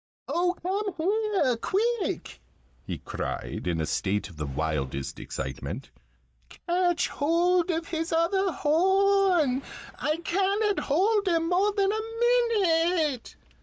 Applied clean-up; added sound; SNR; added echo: neural mask model DeepFilterNet 3.